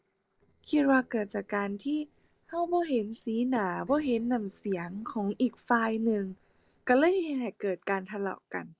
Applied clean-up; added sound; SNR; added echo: neural separator model SepFormer DNS4.